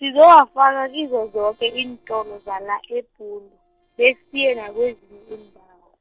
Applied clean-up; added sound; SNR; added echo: neural separator model SepFormer DNS4.